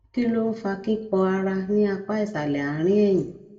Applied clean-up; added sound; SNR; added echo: none; none; none; reverberation time 0.5 s.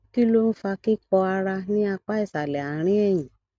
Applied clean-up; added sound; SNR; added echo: none; none; none; none.